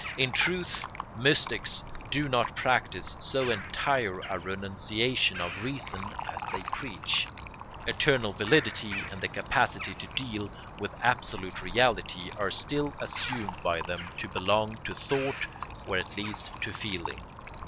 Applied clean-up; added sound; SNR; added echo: none; Fill (with liquid) + Bird vocalization, bird call, bird song; 9 dB; none.